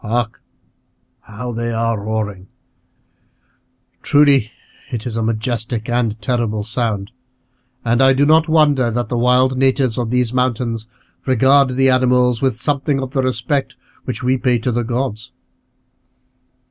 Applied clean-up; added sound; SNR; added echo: none; none; none; none.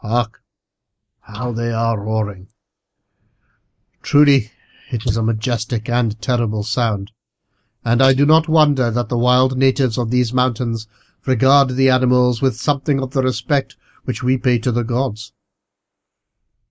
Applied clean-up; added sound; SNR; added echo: neural mask model Resemble Enhance denoiser.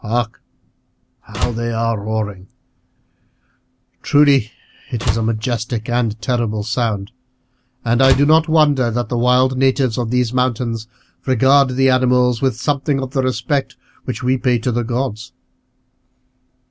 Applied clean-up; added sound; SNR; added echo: none; Slam; 7 dB; none.